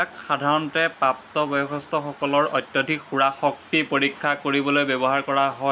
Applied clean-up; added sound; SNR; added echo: none; none; none; none.